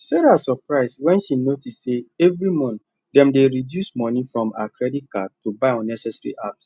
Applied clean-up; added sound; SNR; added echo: none; none; none; none.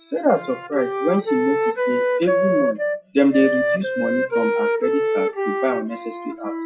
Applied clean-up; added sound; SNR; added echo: classical method WPE with log-MMSE.